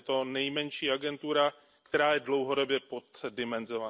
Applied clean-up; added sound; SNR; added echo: none; none; none; none.